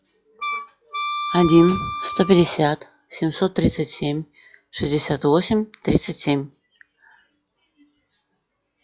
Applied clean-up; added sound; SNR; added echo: classical method log-MMSE.